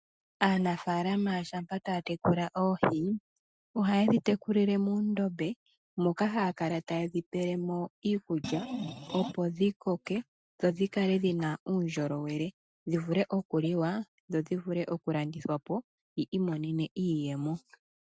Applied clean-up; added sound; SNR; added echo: neural mask model RNNoise.